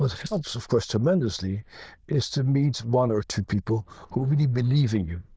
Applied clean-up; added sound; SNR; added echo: neural diffusion model UNIVERSE++.